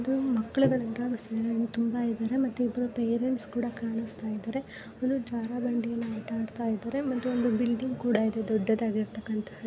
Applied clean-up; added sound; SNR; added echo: none; none; none; none.